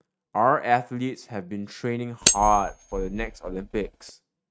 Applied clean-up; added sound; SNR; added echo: neural mask model RNNoise.